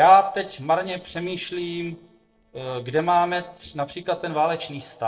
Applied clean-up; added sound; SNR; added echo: neural separator model SepFormer DNS4.